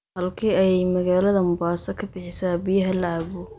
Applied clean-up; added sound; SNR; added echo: none; none; none; none.